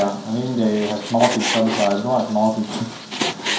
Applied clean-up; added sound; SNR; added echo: none; Frying (food); 7 dB; reverberation time 0.5 s.